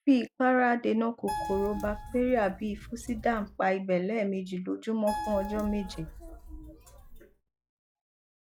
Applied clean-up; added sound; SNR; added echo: classical method log-MMSE.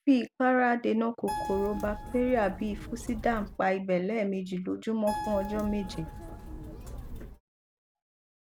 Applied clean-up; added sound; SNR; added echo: none; Keyboard (musical); 8 dB; none.